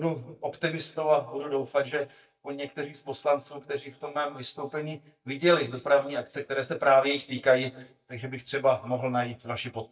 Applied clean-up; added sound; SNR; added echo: neural mask model DeepFilterNet 3.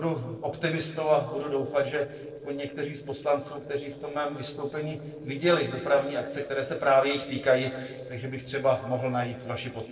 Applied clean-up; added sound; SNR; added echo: neural separator model SepFormer DNS4.